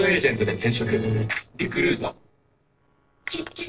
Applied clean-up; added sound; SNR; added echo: neural separator model SepFormer DNS4.